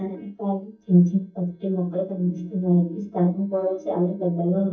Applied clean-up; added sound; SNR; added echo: neural mask model DeepFilterNet 3.